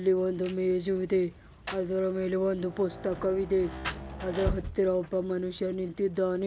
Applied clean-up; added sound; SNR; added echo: none; Rain; 11 dB; none.